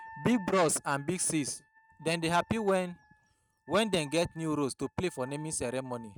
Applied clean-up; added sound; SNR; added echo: neural mask model RNNoise.